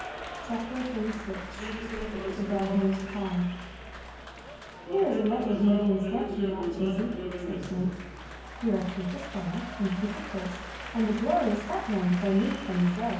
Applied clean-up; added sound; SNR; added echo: none; Applause; 8 dB; reverberation time 0.9 s.